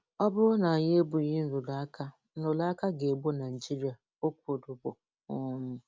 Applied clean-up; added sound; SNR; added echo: none; none; none; none.